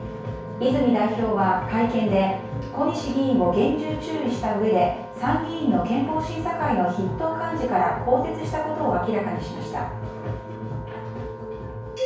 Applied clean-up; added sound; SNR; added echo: none; Wind instrument, woodwind instrument; 16 dB; reverberation time 0.6 s.